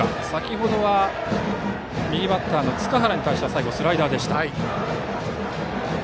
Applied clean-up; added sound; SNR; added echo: none; none; none; none.